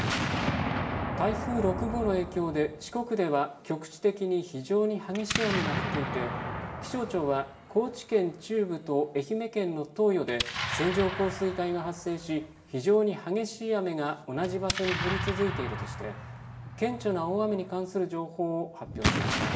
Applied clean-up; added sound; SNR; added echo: none; Explosion; 5 dB; reverberation time 1.0 s.